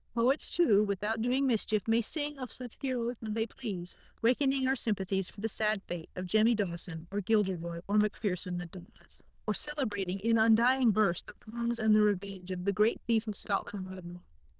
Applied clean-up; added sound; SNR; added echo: neural diffusion model UNIVERSE++.